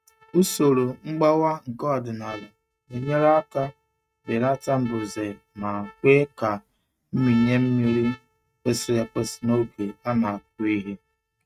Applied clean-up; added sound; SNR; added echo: neural mask model RNNoise.